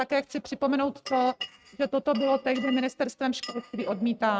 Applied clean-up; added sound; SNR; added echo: neural mask model RNNoise.